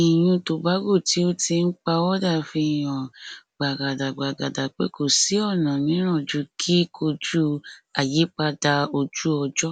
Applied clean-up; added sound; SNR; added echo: none; none; none; none.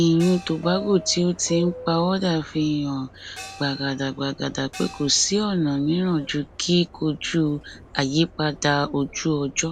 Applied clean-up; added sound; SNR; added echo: none; Gong + Subway, metro, underground; 17 dB; none.